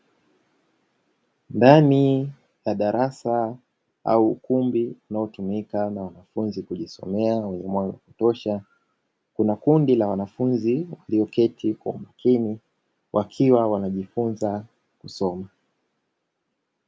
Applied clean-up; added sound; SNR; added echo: none; none; none; none.